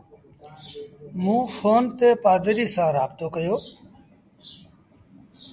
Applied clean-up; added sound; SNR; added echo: none; none; none; none.